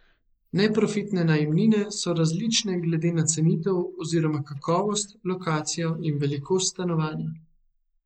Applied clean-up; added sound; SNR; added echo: neural mask model Resemble Enhance denoiser.